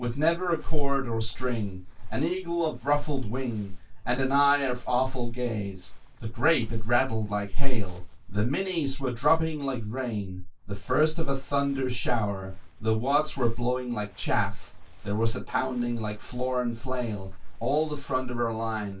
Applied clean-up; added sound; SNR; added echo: none; Crumpling, crinkling; 17 dB; reverberation time 0.2 s.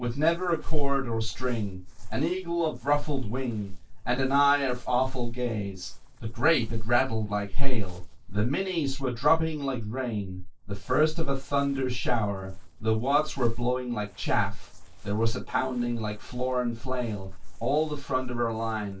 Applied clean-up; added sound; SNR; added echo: neural separator model SepFormer DNS4.